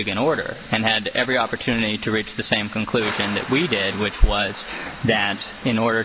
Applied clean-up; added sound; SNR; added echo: none; Thunder / Rain; 14 dB; none.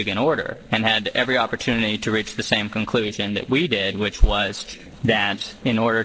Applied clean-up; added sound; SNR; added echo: neural separator model SepFormer DNS4.